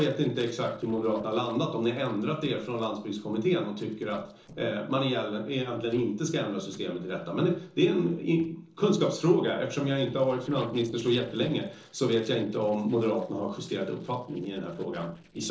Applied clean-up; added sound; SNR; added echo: neural separator model SepFormer DNS4.